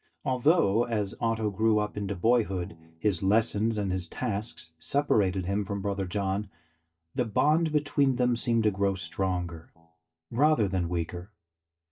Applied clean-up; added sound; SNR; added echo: neural mask model DeepFilterNet 3.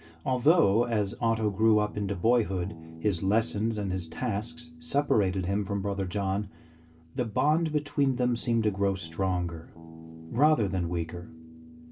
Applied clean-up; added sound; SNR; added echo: none; Guitar; 18 dB; reverberation time 0.2 s.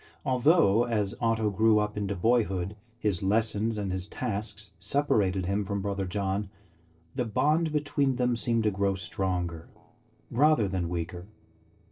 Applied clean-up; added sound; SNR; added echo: neural separator model SepFormer DNS4.